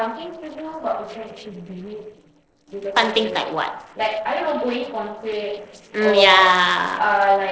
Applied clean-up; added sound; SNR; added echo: neural separator model SepFormer DNS4.